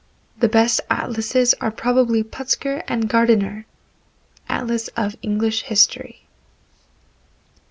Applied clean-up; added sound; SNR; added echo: none; none; none; none.